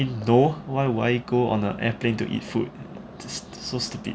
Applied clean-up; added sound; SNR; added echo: none; none; none; none.